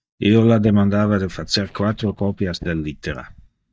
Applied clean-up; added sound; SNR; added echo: neural mask model DeepFilterNet 3.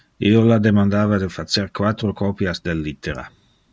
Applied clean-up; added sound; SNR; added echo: none; none; none; none.